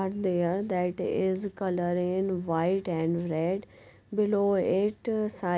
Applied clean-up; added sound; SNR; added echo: none; none; none; none.